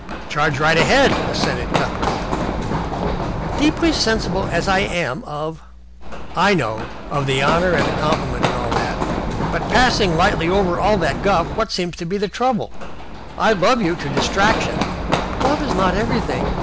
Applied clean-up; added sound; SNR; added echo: none; Run; 3 dB; none.